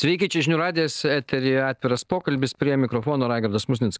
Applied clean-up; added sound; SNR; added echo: neural mask model DeepFilterNet 3.